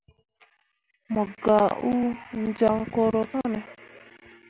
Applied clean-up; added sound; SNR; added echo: none; none; none; none.